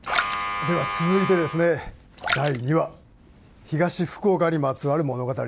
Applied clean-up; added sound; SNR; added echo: none; Splash, splatter; 10 dB; none.